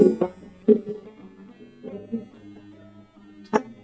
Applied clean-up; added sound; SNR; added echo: neural mask model DeepFilterNet 3.